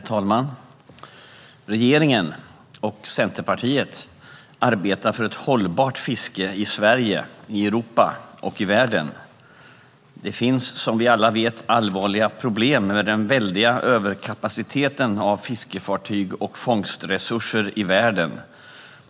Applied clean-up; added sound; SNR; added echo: none; none; none; none.